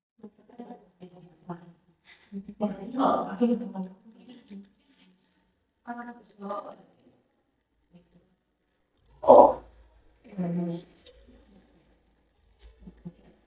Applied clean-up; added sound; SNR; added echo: neural mask model DeepFilterNet 3.